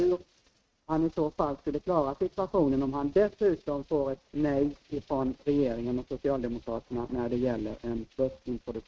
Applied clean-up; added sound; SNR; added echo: neural mask model RNNoise.